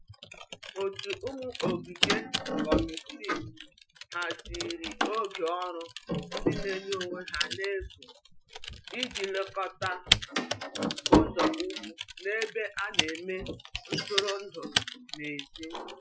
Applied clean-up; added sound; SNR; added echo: classical method Wiener filter.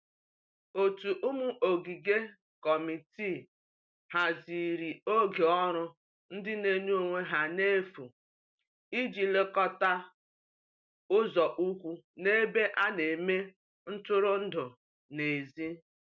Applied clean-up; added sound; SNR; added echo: none; none; none; none.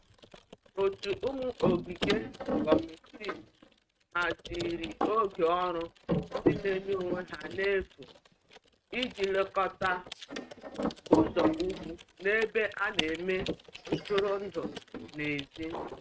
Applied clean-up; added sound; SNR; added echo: neural mask model RNNoise.